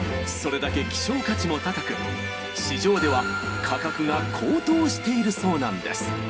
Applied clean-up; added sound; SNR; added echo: none; Train; 18 dB; reverberation time 0.3 s.